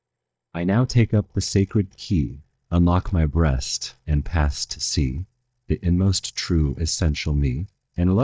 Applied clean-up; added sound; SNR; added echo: neural mask model DeepFilterNet 3.